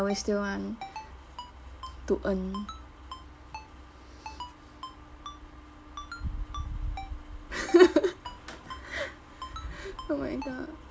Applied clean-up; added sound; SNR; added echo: none; Ringtone; 15 dB; none.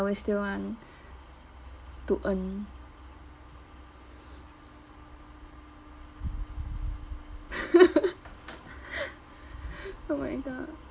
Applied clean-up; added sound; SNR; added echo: none; none; none; none.